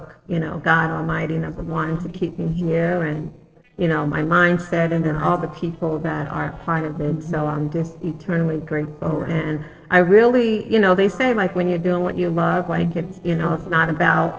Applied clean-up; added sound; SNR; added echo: neural separator model SepFormer DNS4.